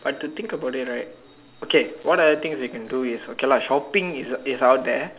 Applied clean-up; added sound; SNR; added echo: none; none; none; none.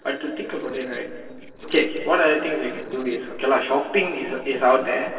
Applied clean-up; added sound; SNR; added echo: neural separator model SepFormer DNS4.